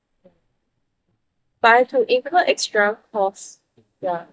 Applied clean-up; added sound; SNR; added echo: neural mask model DeepFilterNet 3.